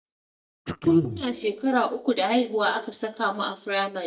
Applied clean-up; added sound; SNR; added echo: neural mask model DeepFilterNet 3.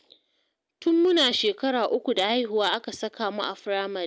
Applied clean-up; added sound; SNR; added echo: none; none; none; none.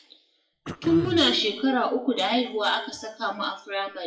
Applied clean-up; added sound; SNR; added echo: classical method WPE with log-MMSE.